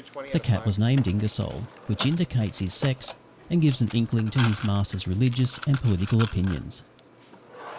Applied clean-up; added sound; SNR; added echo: none; Mechanisms; 15 dB; none.